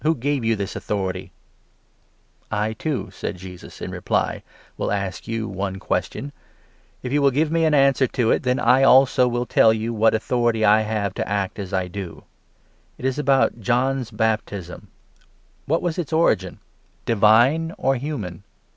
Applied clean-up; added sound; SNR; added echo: none; none; none; none.